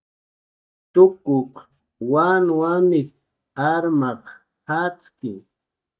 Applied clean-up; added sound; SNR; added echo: neural mask model DeepFilterNet 3.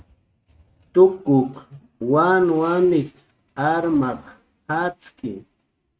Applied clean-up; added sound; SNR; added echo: neural mask model RNNoise.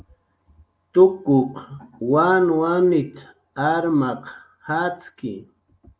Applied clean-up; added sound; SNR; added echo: none; none; none; none.